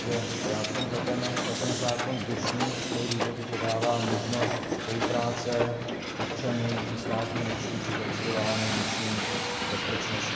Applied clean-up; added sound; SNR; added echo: none; Hiss; -1 dB; reverberation time 1.9 s.